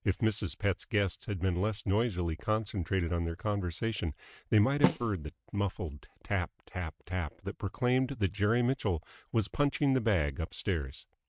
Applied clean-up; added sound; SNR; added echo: neural mask model RNNoise.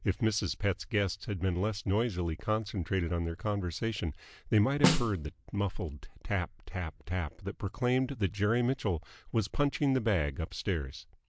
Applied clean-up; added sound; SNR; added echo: none; Snare drum; 0 dB; none.